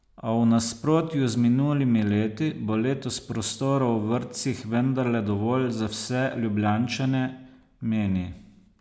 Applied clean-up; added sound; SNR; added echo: none; none; none; none.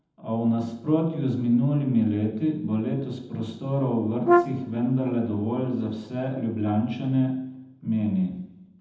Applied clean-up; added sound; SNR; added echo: none; Brass instrument; -1 dB; reverberation time 0.8 s.